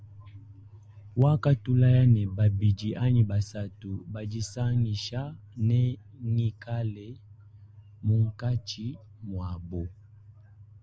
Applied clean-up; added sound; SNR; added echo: none; none; none; none.